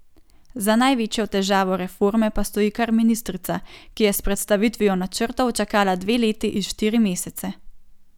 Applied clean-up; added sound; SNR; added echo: none; none; none; none.